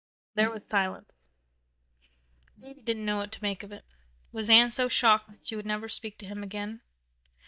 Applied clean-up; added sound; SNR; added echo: neural mask model DeepFilterNet 3.